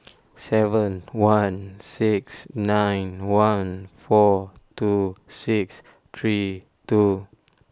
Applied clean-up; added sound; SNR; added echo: none; none; none; none.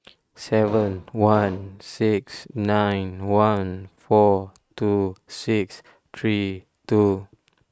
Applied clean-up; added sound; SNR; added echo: neural mask model RNNoise.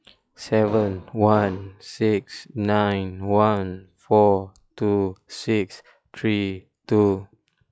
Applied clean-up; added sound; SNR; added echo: classical method log-MMSE.